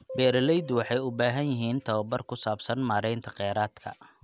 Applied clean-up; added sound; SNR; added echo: none; Piano; 18 dB; none.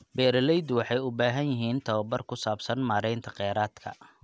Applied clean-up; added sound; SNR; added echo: none; none; none; none.